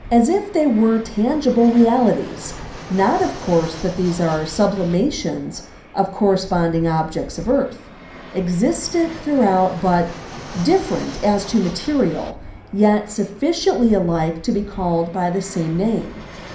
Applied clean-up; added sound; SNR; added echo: none; Fixed-wing aircraft, airplane; 16 dB; reverberation time 0.5 s.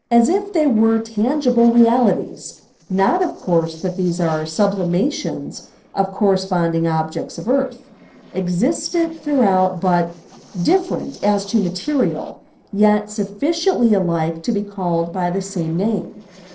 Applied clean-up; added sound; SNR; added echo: neural separator model SepFormer DNS4.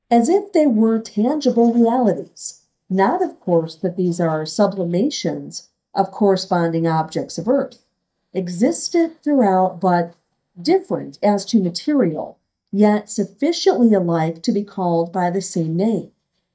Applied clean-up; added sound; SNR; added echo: neural mask model DeepFilterNet 3.